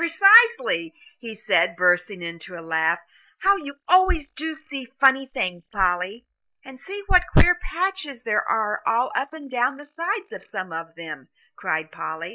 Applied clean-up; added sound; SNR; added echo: neural mask model Resemble Enhance denoiser.